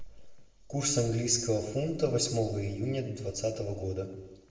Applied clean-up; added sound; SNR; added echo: neural separator model SepFormer DNS4.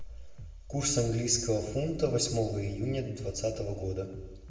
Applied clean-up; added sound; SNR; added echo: none; Bass drum; 14 dB; reverberation time 1.0 s.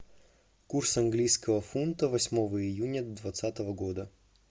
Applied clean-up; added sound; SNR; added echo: none; none; none; none.